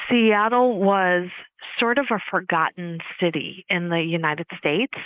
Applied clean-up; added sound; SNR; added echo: neural mask model Resemble Enhance denoiser.